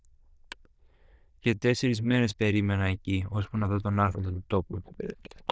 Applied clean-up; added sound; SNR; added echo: neural diffusion model UNIVERSE++.